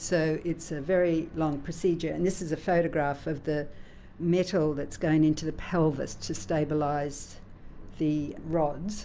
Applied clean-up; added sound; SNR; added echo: none; none; none; none.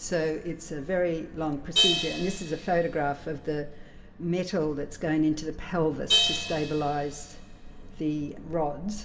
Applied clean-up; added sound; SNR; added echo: none; Crash cymbal; 4 dB; reverberation time 1.5 s.